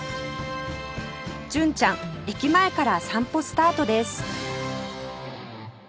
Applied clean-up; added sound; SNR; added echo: none; none; none; none.